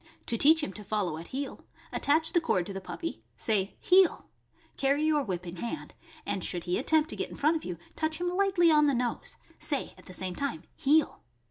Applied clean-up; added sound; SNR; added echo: none; none; none; none.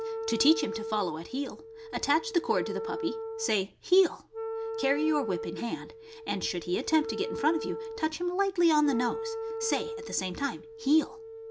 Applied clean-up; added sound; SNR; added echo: none; Wind instrument, woodwind instrument; 8 dB; none.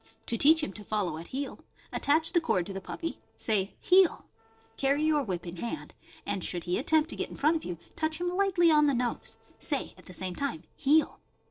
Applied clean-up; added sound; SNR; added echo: neural separator model SepFormer DNS4.